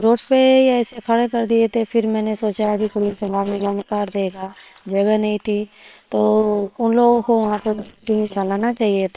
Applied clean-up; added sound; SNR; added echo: neural separator model SepFormer WHAM!.